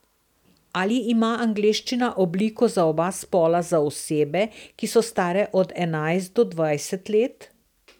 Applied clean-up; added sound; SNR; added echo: none; none; none; none.